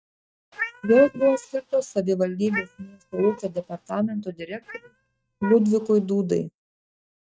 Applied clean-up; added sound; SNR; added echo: neural mask model RNNoise.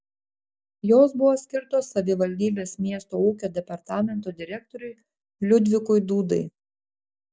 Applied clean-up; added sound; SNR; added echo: none; none; none; none.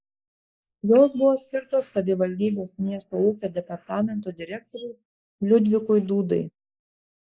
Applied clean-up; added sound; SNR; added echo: neural mask model Resemble Enhance denoiser.